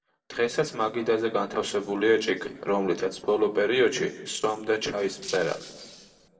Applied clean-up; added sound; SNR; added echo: neural separator model SepFormer DNS4.